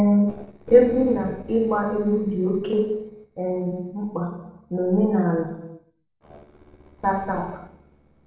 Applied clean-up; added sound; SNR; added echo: neural separator model SepFormer DNS4.